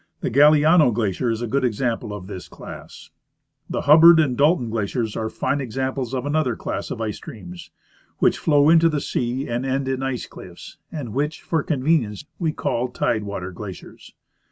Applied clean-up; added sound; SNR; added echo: none; none; none; none.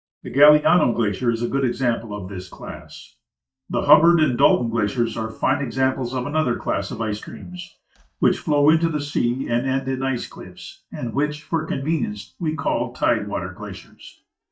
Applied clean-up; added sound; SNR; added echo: neural mask model DeepFilterNet 3.